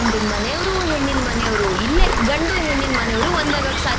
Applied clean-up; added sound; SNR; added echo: none; Rain; -2 dB; none.